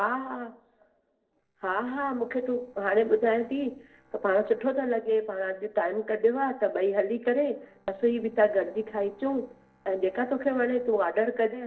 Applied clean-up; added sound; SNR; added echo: neural separator model SepFormer DNS4.